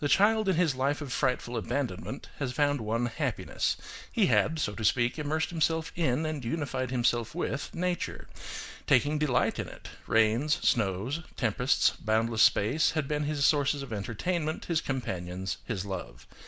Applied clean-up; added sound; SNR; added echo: neural mask model Resemble Enhance denoiser.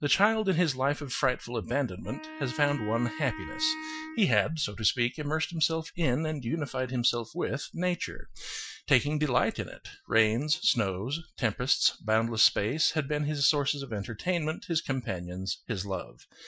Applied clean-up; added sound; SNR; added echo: classical method Wiener filter.